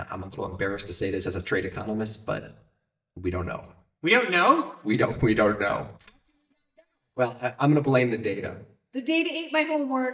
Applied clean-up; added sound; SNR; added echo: neural mask model DeepFilterNet 3.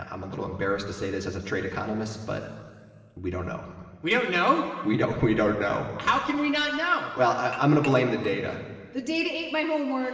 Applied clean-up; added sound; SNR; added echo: none; Dishes, pots, and pans / Chink, clink; 18 dB; reverberation time 2.4 s.